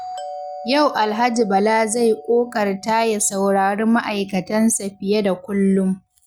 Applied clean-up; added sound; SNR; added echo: none; Doorbell; 18 dB; none.